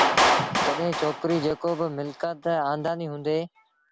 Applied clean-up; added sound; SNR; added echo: none; Clapping; 0 dB; none.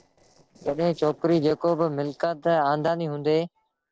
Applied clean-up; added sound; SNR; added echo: neural separator model SepFormer DNS4.